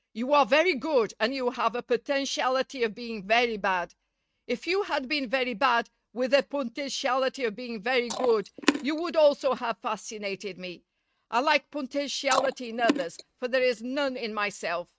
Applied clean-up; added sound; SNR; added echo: neural mask model RNNoise.